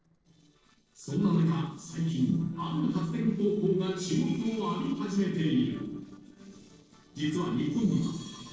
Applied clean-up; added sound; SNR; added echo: neural separator model SepFormer DNS4.